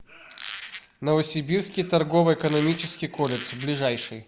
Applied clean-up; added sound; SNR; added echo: none; Squeak; 14 dB; none.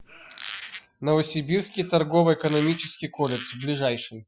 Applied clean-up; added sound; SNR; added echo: classical method Wiener filter.